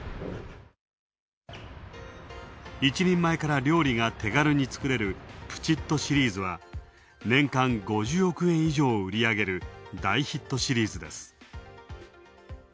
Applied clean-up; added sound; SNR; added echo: none; none; none; none.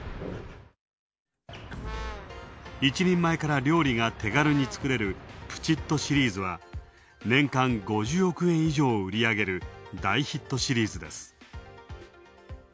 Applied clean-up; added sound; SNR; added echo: none; Brass instrument + Door / Wood; 14 dB; none.